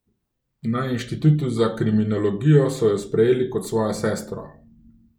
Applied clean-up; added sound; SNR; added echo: none; none; none; none.